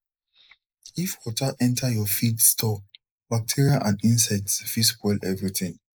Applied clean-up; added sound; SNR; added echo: neural mask model Resemble Enhance denoiser.